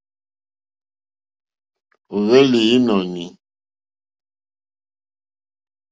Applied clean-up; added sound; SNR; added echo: none; none; none; none.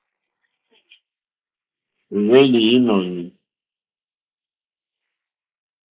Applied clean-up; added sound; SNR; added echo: neural mask model Resemble Enhance denoiser.